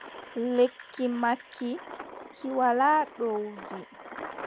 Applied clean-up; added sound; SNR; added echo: none; Engine; 15 dB; none.